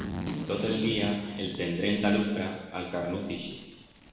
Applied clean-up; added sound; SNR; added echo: none; Zipper (clothing); 9 dB; reverberation time 1.2 s.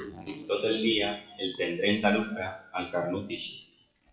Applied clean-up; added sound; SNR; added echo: classical method WPE with log-MMSE.